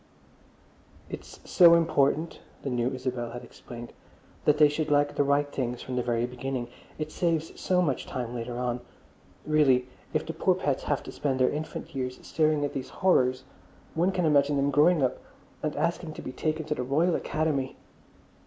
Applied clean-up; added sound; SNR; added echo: none; none; none; none.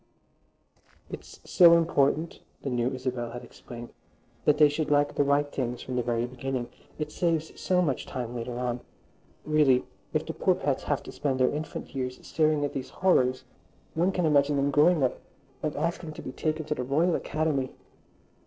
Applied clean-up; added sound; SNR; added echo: neural separator model SepFormer DNS4.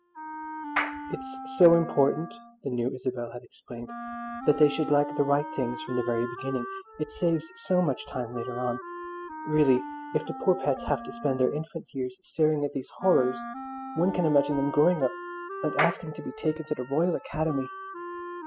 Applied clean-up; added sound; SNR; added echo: classical method spectral subtraction.